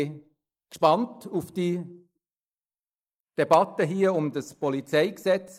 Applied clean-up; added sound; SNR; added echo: neural mask model Resemble Enhance denoiser.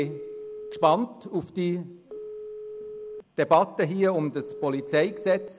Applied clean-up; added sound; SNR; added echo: none; Telephone; 14 dB; none.